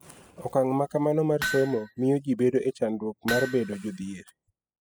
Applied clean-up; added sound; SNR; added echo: classical method spectral subtraction.